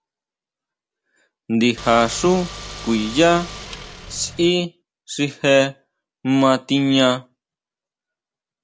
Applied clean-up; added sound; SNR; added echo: none; Car; 13 dB; none.